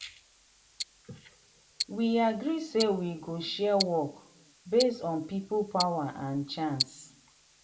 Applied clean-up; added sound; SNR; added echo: none; Tick-tock; 10 dB; reverberation time 0.3 s.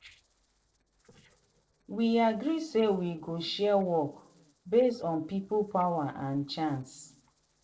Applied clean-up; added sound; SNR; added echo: neural separator model SepFormer DNS4.